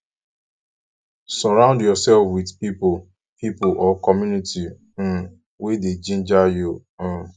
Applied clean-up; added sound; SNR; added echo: none; Bowed string instrument; 19 dB; none.